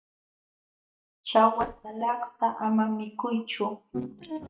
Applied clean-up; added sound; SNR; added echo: neural mask model DeepFilterNet 3.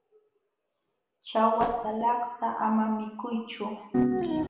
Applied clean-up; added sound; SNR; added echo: none; Piano; -5 dB; reverberation time 0.8 s.